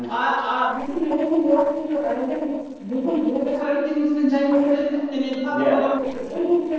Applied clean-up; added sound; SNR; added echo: neural separator model SepFormer DNS4.